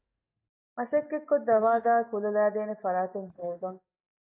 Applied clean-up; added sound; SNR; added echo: neural mask model DeepFilterNet 3.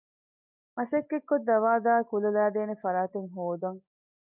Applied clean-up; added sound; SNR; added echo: none; none; none; none.